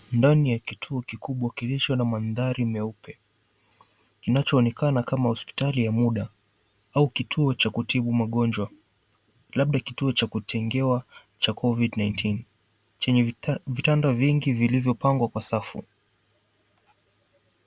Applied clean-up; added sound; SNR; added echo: none; none; none; none.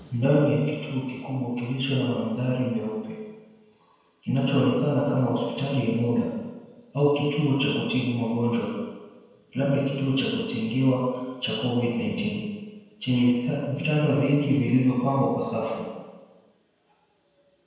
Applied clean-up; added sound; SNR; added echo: none; none; none; reverberation time 1.2 s.